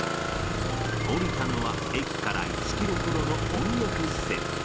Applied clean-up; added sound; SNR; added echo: none; Accelerating, revving, vroom / Car + Engine starting; -3 dB; none.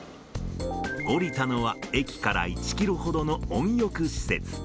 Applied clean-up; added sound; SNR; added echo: none; none; none; none.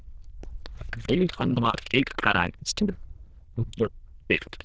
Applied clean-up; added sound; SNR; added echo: neural diffusion model UNIVERSE++.